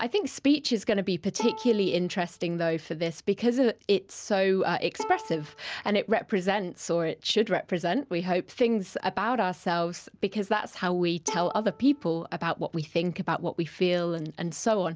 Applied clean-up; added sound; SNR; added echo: none; Bowed string instrument; 16 dB; none.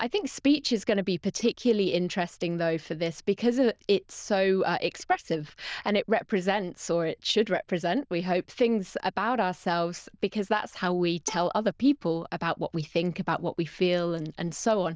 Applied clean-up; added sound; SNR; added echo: neural diffusion model UNIVERSE++.